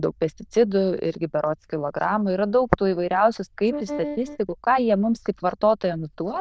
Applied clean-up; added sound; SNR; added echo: neural diffusion model UNIVERSE++.